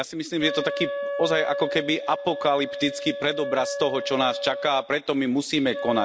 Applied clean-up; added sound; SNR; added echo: none; Wind instrument, woodwind instrument; 7 dB; none.